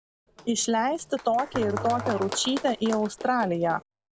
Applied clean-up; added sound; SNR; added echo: none; Applause + Musical instrument; 11 dB; none.